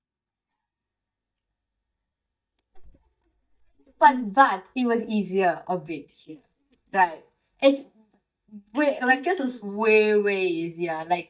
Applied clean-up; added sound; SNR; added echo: neural mask model DeepFilterNet 3.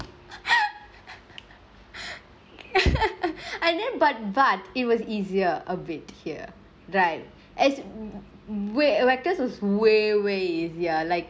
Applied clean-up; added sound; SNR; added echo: none; none; none; none.